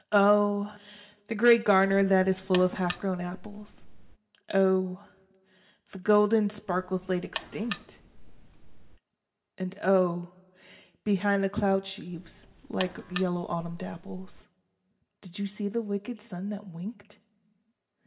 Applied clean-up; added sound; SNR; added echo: none; Alarm; 14 dB; reverberation time 0.6 s.